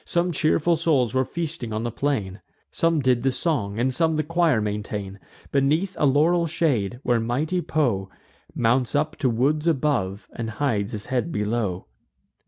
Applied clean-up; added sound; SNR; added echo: none; none; none; none.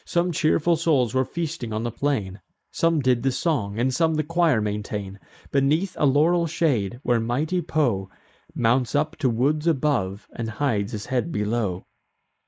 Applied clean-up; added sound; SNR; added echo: neural mask model Resemble Enhance denoiser.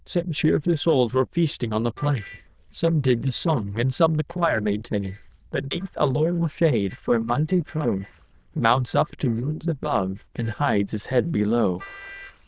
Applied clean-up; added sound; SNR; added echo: neural diffusion model UNIVERSE++.